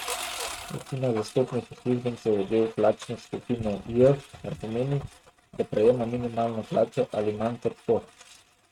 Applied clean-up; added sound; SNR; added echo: neural mask model RNNoise.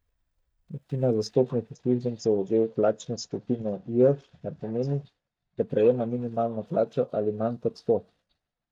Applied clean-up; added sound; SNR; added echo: neural mask model DeepFilterNet 3.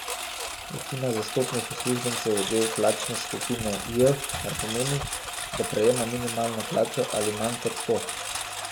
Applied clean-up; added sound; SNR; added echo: none; Engine; 5 dB; none.